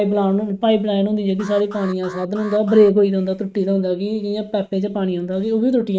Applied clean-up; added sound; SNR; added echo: neural mask model RNNoise.